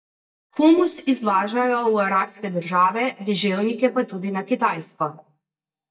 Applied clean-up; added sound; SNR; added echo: neural mask model DeepFilterNet 3.